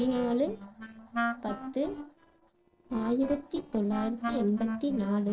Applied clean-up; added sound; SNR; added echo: neural separator model SepFormer DNS4.